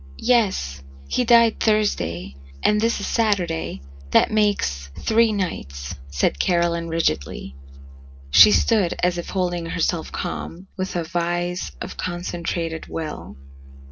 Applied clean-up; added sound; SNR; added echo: none; Musical instrument; 16 dB; reverberation time 0.3 s.